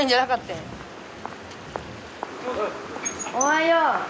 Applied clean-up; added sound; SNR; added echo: none; none; none; none.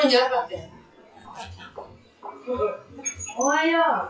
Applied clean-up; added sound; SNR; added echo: classical method WPE with log-MMSE.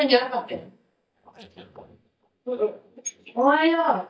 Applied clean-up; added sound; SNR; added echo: neural mask model DeepFilterNet 3.